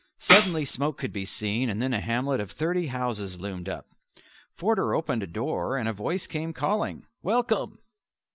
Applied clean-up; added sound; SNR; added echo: none; Tambourine; -1 dB; none.